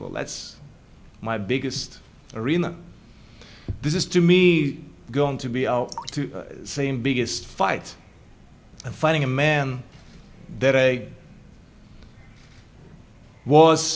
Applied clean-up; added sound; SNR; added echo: none; Drip; 20 dB; none.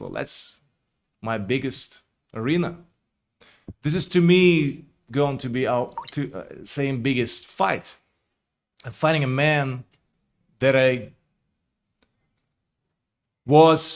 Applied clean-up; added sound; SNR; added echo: neural mask model RNNoise.